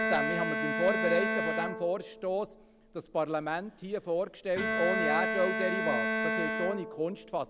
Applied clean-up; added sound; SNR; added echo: none; Bowed string instrument; 1 dB; none.